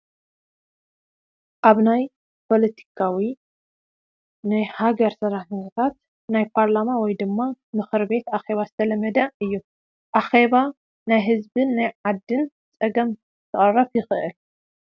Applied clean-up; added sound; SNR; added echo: none; none; none; none.